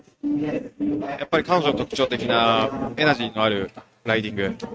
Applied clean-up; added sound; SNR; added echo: neural mask model RNNoise.